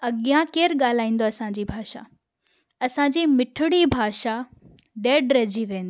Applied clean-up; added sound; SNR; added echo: none; none; none; none.